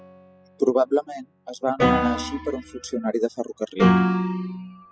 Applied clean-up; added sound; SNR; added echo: classical method spectral subtraction.